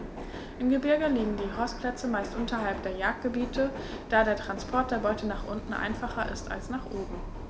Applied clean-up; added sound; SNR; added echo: none; Subway, metro, underground; 8 dB; none.